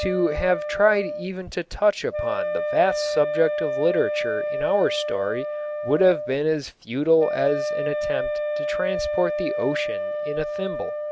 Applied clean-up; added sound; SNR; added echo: none; Wind instrument, woodwind instrument; 3 dB; none.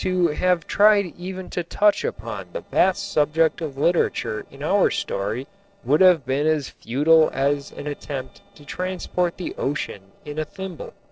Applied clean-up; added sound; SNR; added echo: neural separator model SepFormer DNS4.